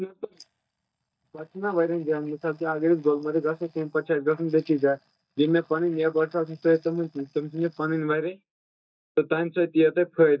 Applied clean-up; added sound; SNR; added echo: neural mask model DeepFilterNet 3.